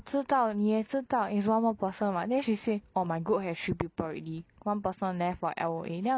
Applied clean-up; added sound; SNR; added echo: none; none; none; none.